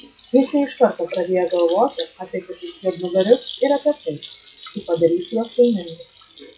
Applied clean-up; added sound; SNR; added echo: classical method log-MMSE.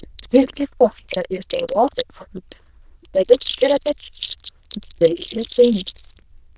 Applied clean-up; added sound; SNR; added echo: neural diffusion model UNIVERSE++.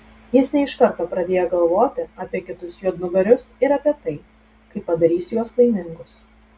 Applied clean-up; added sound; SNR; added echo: none; none; none; none.